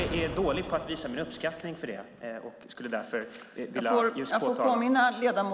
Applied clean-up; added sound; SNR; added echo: none; Explosion; 15 dB; none.